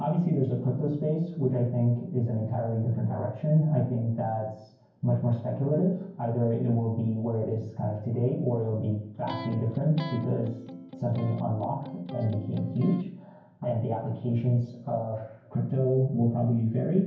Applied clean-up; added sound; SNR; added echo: none; Electric guitar; 13 dB; reverberation time 0.9 s.